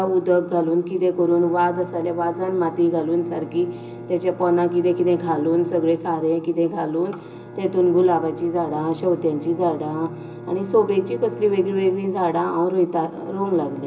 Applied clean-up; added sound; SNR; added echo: none; Bowed string instrument; 16 dB; reverberation time 0.2 s.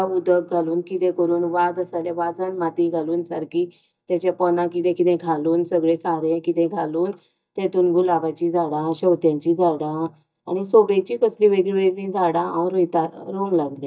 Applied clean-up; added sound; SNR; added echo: neural mask model DeepFilterNet 3.